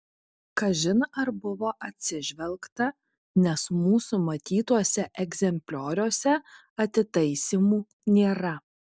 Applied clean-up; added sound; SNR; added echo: none; none; none; none.